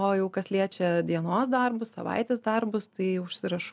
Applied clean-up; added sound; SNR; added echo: none; none; none; none.